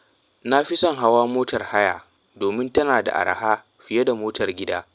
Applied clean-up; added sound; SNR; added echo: none; none; none; none.